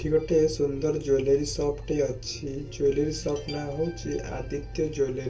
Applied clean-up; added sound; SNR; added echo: none; none; none; reverberation time 0.2 s.